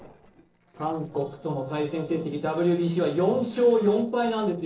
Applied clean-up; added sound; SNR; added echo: neural separator model SepFormer DNS4.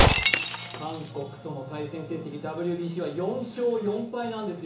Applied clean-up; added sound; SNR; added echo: none; Shatter; -5 dB; reverberation time 0.8 s.